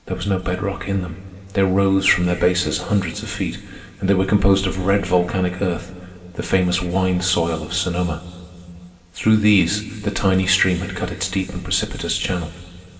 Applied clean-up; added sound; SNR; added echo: none; none; none; reverberation time 2.3 s.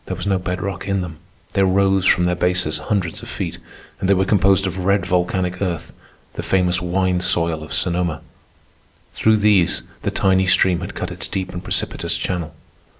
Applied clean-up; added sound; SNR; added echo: none; none; none; none.